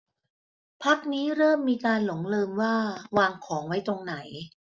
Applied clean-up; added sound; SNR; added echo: none; none; none; none.